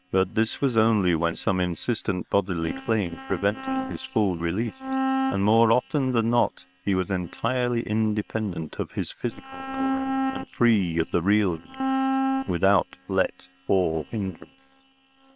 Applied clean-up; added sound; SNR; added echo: neural separator model SepFormer WHAM!.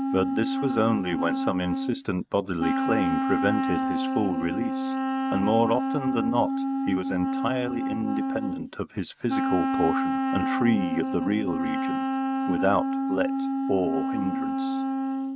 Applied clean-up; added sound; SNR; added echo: neural mask model RNNoise.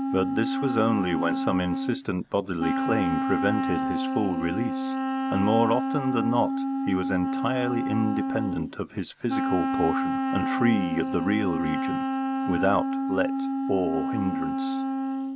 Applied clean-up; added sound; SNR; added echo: none; Wind instrument, woodwind instrument; 0 dB; none.